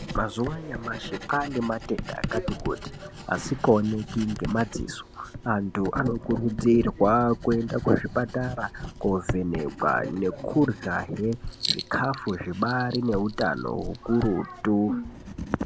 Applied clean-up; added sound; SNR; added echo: none; Writing; 10 dB; none.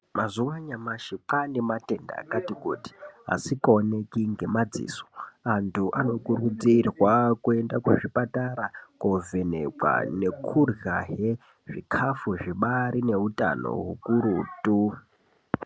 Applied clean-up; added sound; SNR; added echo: none; none; none; none.